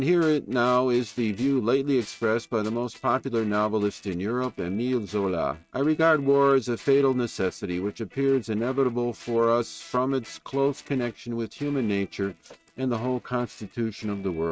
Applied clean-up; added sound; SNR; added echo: neural mask model RNNoise.